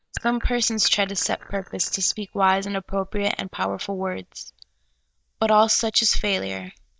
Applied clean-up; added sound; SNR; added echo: neural mask model DeepFilterNet 3.